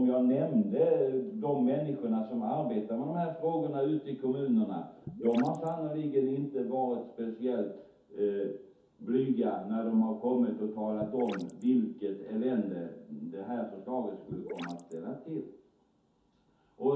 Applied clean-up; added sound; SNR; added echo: none; Gurgling / Liquid; 13 dB; reverberation time 0.5 s.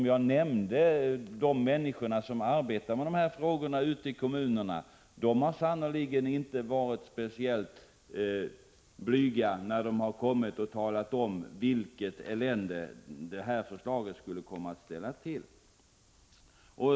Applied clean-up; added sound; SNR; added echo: none; none; none; none.